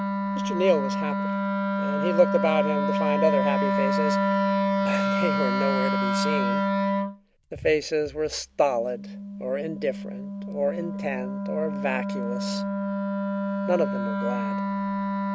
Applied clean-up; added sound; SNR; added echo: none; Wind instrument, woodwind instrument; -2 dB; none.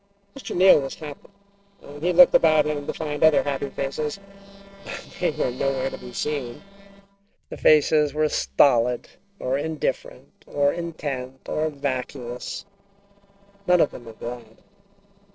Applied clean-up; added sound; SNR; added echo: neural separator model SepFormer DNS4.